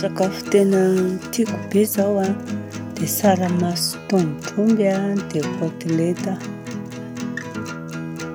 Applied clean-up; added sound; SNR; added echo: none; Acoustic guitar; 8 dB; none.